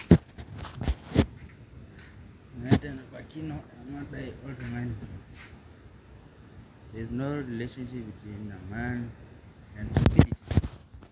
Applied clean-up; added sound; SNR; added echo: none; none; none; none.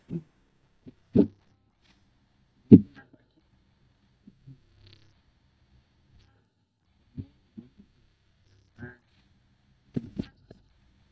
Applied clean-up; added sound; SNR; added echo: neural mask model DeepFilterNet 3.